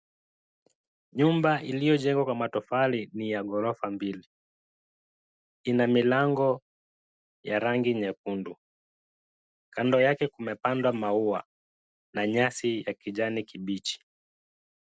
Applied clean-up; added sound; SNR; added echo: none; none; none; none.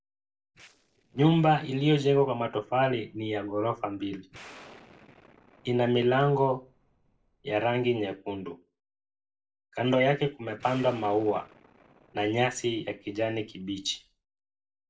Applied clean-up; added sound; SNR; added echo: neural separator model SepFormer DNS4.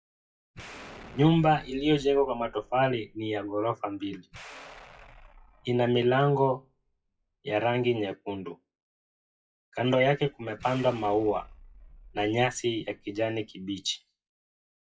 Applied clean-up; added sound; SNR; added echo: classical method WPE with log-MMSE.